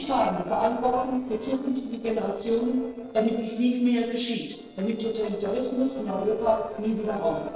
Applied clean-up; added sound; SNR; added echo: neural separator model SepFormer DNS4.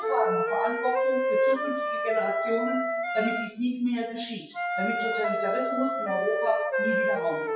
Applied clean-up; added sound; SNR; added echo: classical method WPE with log-MMSE.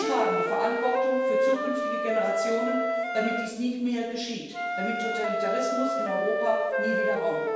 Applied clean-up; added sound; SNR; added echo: none; Wind instrument, woodwind instrument; -2 dB; reverberation time 1.2 s.